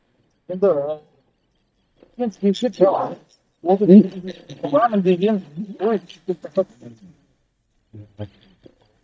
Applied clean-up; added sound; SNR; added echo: neural mask model DeepFilterNet 3.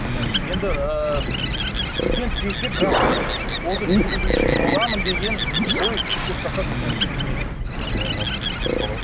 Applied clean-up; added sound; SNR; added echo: none; Bird; -3 dB; none.